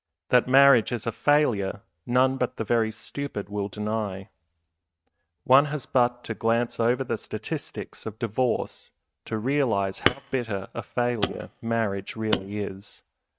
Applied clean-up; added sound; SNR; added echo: neural mask model RNNoise.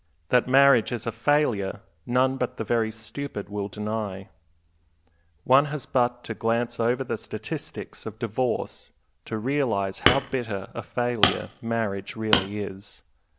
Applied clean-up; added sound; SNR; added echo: none; Hammer; 2 dB; none.